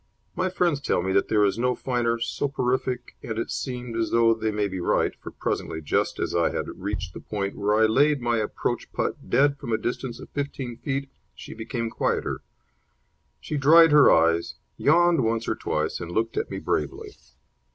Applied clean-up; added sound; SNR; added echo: none; Bass drum; 12 dB; none.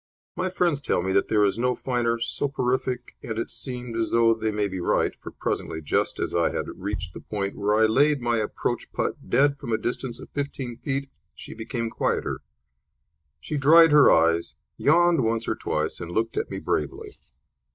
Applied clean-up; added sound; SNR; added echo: neural mask model DeepFilterNet 3.